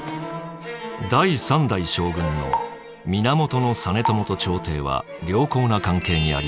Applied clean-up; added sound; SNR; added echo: none; none; none; none.